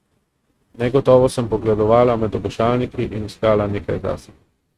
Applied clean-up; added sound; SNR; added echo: neural mask model RNNoise.